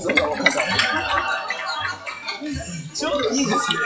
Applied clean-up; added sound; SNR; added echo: classical method WPE with log-MMSE.